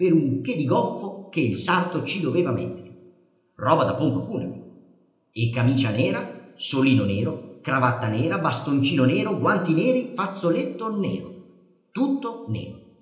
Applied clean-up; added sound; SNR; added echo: none; none; none; reverberation time 0.8 s.